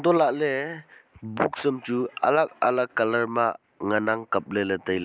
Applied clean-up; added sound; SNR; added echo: none; none; none; none.